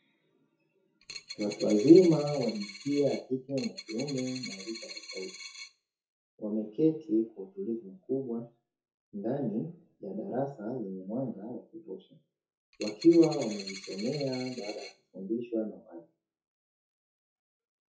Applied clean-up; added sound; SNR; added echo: classical method WPE with log-MMSE.